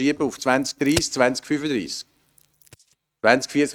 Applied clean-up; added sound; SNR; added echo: neural mask model RNNoise.